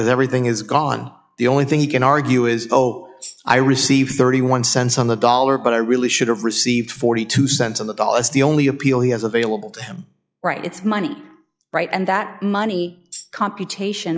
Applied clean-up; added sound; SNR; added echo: classical method log-MMSE.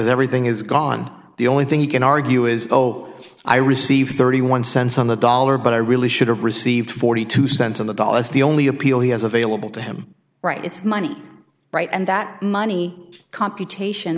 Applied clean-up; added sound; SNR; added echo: none; Tambourine; 19 dB; none.